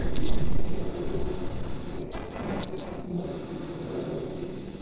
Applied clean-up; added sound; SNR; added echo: neural separator model SepFormer DNS4.